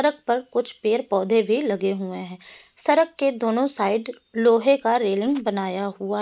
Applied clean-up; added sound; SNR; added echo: none; none; none; none.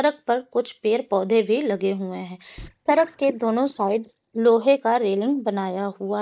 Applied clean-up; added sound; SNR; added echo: neural mask model DeepFilterNet 3.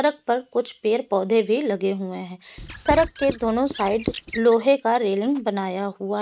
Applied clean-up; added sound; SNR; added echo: neural mask model RNNoise.